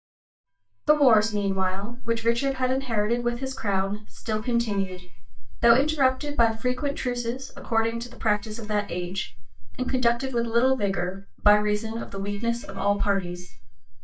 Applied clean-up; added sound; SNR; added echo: neural mask model DeepFilterNet 3.